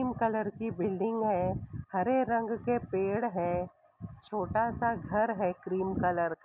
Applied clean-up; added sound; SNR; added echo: none; none; none; none.